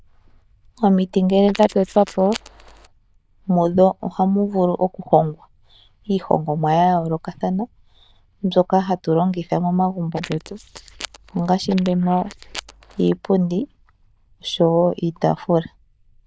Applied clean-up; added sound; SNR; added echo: neural diffusion model UNIVERSE++.